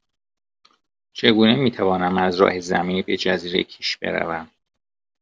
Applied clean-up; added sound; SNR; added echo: none; none; none; none.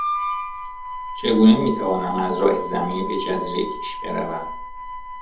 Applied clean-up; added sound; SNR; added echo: none; Harmonica; 7 dB; reverberation time 0.7 s.